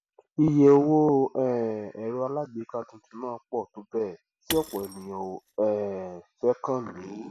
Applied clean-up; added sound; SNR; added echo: none; Shatter / Crushing; 14 dB; none.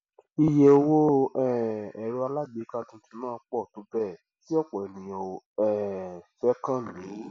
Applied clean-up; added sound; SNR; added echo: none; none; none; none.